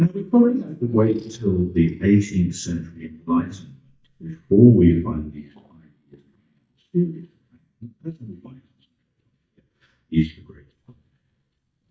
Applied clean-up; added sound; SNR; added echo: neural mask model DeepFilterNet 3.